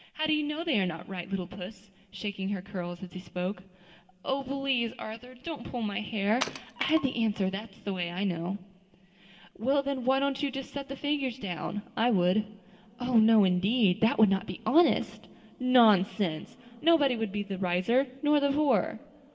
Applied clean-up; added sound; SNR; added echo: none; Wood; 10 dB; reverberation time 2.3 s.